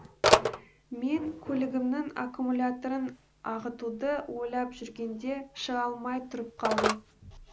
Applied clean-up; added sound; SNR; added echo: none; Telephone; 1 dB; none.